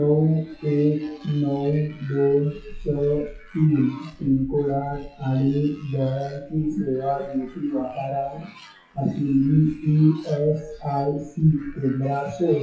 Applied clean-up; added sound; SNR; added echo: classical method WPE with log-MMSE.